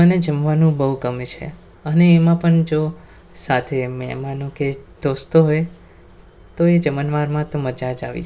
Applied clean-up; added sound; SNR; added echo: none; none; none; none.